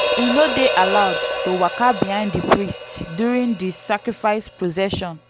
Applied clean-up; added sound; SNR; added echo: none; Hi-hat; 6 dB; none.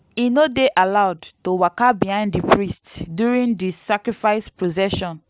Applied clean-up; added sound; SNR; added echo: none; none; none; none.